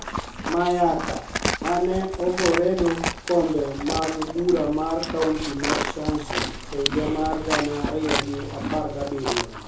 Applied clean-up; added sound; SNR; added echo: none; Livestock, farm animals, working animals; 4 dB; reverberation time 1.0 s.